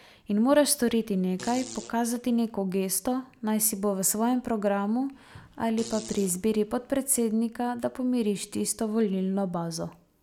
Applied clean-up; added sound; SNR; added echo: none; Fart; 18 dB; none.